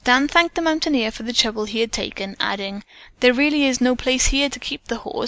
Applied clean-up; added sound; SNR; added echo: none; none; none; none.